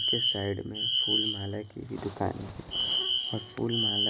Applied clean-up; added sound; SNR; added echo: none; Alarm; -4 dB; none.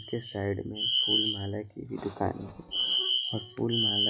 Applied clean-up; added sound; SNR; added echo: classical method log-MMSE.